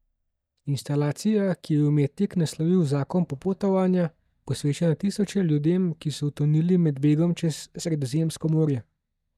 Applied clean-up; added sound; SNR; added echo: neural mask model DeepFilterNet 3.